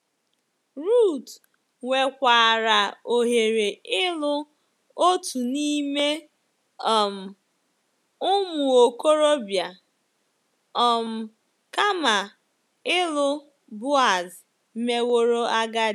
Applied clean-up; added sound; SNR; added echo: none; none; none; none.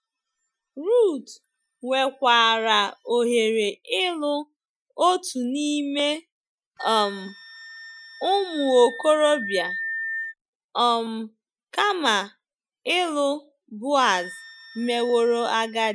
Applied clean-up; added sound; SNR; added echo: classical method Wiener filter.